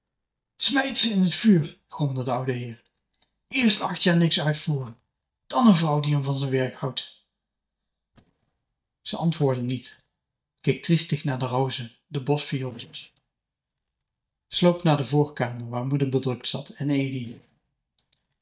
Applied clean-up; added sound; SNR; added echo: neural mask model DeepFilterNet 3.